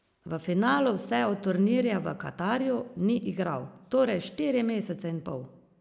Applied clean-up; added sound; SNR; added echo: none; none; none; none.